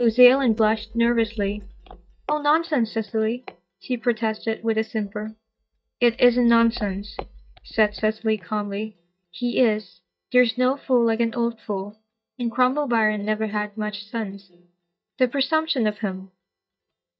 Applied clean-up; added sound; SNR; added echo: neural mask model DeepFilterNet 3.